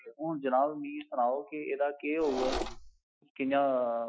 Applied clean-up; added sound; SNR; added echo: classical method Wiener filter.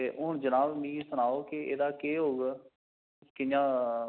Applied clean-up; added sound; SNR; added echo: none; none; none; none.